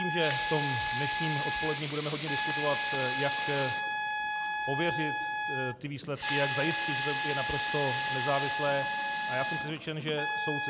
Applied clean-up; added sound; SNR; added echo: none; Trumpet + Sink (filling or washing) / Water tap, faucet / Liquid; -4 dB; none.